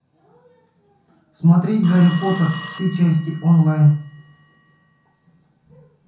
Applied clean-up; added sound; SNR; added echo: none; Telephone; 19 dB; reverberation time 0.6 s.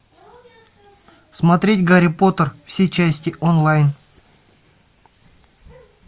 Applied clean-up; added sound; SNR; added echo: none; none; none; none.